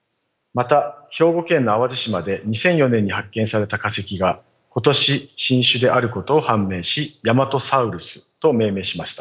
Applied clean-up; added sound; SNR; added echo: none; none; none; none.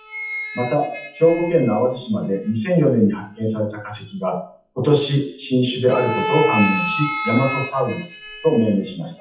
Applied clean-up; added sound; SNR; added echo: classical method WPE with log-MMSE.